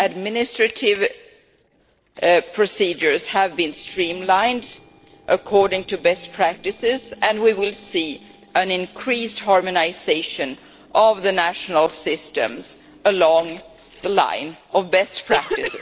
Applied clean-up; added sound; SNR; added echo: neural separator model SepFormer DNS4.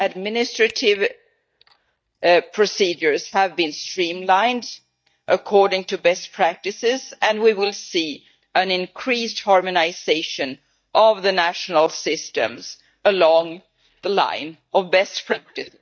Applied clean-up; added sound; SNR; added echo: neural mask model DeepFilterNet 3.